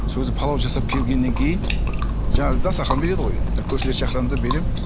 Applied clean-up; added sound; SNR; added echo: none; Chewing, mastication; -4 dB; none.